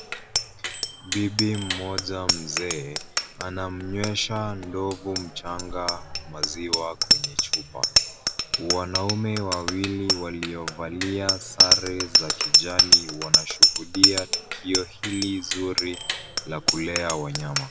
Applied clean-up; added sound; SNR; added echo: none; Bicycle bell; -5 dB; none.